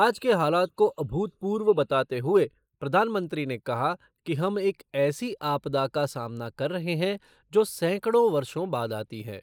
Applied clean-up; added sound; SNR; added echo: neural mask model Resemble Enhance denoiser.